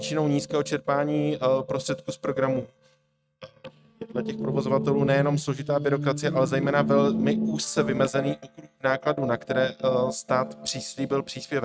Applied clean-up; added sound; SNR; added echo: neural mask model RNNoise.